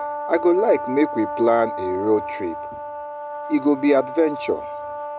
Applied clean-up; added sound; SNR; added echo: none; Brass instrument; 8 dB; none.